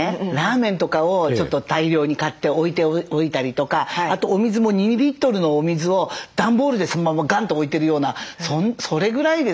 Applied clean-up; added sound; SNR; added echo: none; none; none; none.